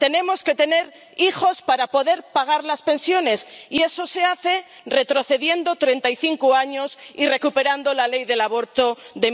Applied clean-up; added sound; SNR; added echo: none; none; none; none.